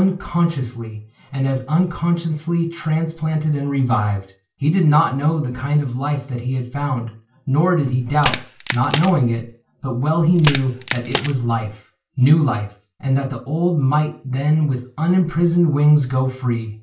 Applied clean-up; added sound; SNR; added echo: none; Crack; 8 dB; reverberation time 0.3 s.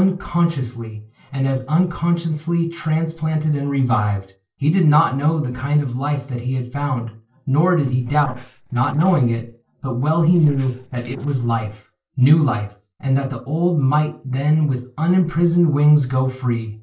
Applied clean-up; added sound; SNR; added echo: neural separator model SepFormer DNS4.